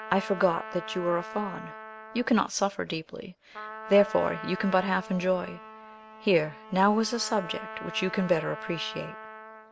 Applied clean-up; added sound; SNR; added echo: none; Trumpet; 13 dB; none.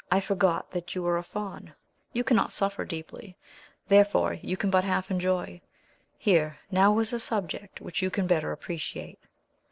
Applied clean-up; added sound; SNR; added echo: none; none; none; none.